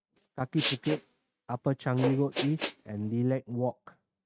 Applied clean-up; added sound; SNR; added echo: neural mask model RNNoise.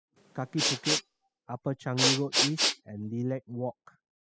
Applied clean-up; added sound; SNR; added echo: classical method spectral subtraction.